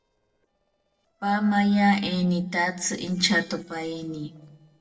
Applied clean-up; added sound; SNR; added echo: neural separator model SepFormer DNS4.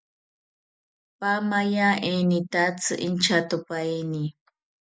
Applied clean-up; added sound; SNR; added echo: none; none; none; none.